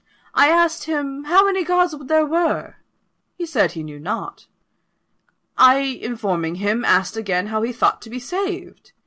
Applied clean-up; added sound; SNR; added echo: none; none; none; none.